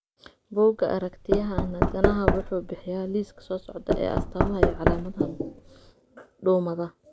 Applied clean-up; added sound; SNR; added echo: none; Knock / Wood; -1 dB; none.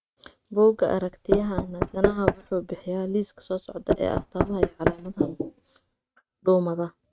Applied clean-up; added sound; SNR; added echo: neural mask model RNNoise.